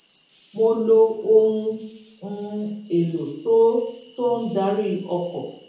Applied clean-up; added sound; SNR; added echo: none; Frog; 11 dB; reverberation time 0.7 s.